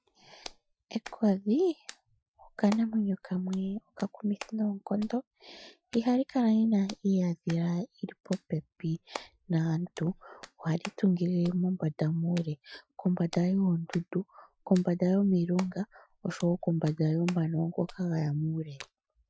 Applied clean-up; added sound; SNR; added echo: classical method Wiener filter.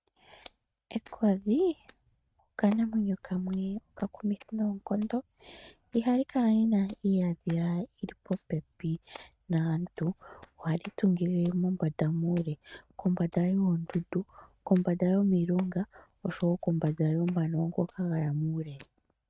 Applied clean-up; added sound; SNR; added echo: neural mask model RNNoise.